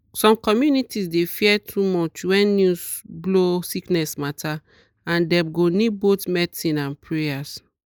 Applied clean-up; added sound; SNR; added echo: neural mask model Resemble Enhance denoiser.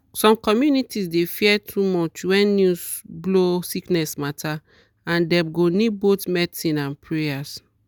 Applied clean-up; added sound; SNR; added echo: none; none; none; none.